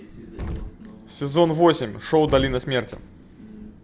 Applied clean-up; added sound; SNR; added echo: none; Explosion; 12 dB; none.